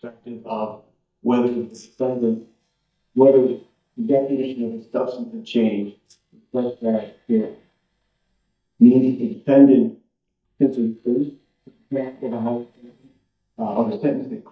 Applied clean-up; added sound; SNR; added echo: neural mask model DeepFilterNet 3.